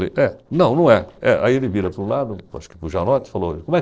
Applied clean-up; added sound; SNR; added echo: neural separator model SepFormer DNS4.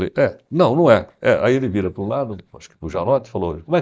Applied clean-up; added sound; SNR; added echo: neural mask model DeepFilterNet 3.